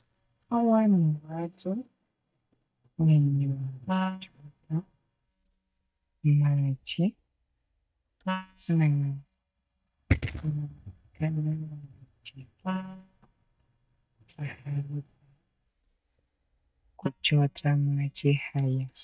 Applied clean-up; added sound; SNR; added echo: neural mask model DeepFilterNet 3.